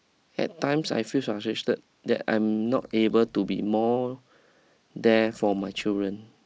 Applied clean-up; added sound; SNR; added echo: neural mask model Resemble Enhance denoiser.